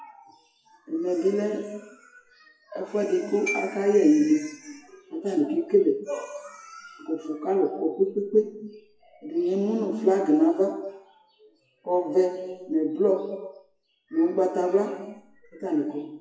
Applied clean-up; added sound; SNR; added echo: classical method WPE with log-MMSE.